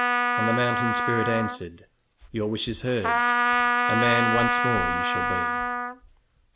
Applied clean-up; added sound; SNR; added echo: none; Trumpet; -4 dB; none.